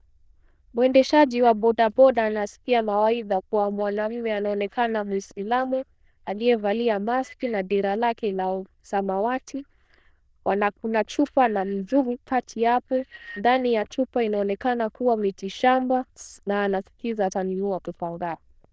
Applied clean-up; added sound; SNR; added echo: neural diffusion model UNIVERSE++.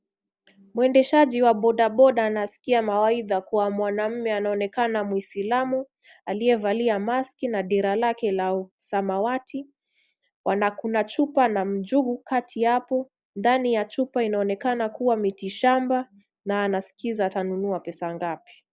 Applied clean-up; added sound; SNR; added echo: none; none; none; none.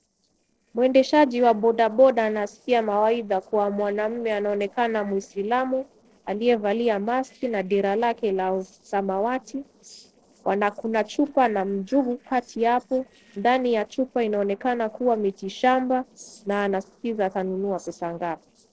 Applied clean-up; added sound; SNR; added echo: neural separator model SepFormer DNS4.